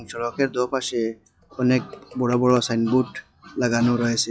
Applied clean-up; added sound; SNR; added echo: classical method log-MMSE.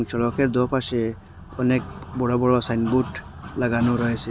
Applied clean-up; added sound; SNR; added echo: none; none; none; none.